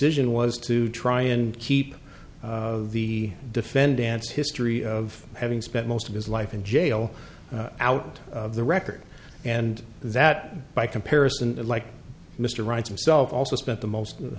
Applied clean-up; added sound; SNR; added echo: none; none; none; none.